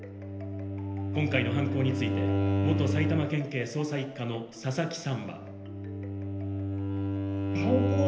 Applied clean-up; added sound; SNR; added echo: none; Bowed string instrument; -2 dB; reverberation time 0.8 s.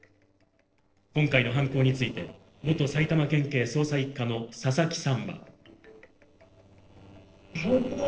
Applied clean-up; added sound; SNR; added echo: neural separator model SepFormer DNS4.